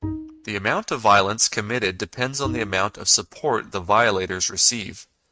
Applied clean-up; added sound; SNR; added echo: neural mask model RNNoise.